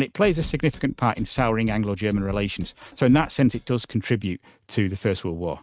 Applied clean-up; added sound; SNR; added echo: neural mask model RNNoise.